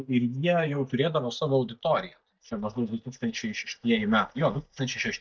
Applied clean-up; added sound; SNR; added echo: neural mask model DeepFilterNet 3.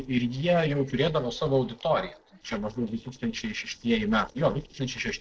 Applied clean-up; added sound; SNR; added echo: neural separator model SepFormer DNS4.